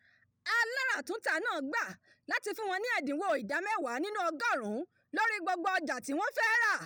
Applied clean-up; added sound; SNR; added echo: none; none; none; none.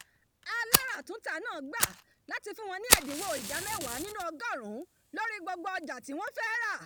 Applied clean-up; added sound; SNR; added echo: none; Fire; -2 dB; none.